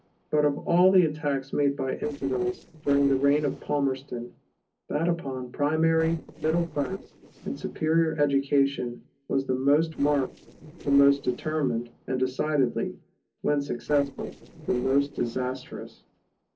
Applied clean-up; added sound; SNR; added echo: neural separator model SepFormer DNS4.